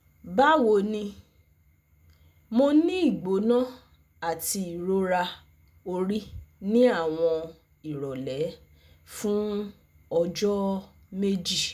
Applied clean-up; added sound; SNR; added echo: none; none; none; none.